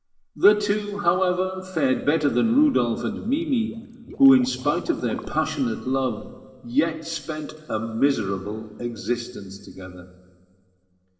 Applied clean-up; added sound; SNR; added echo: neural separator model SepFormer DNS4.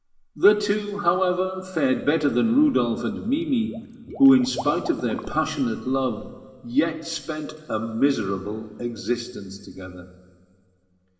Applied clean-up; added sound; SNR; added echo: none; Liquid; 15 dB; reverberation time 2.9 s.